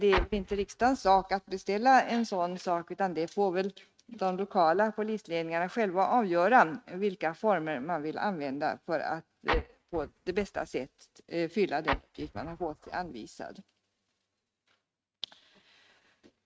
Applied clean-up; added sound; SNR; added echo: neural mask model RNNoise.